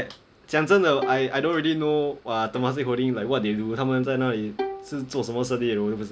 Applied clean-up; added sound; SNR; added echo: none; Bowed string instrument; 12 dB; none.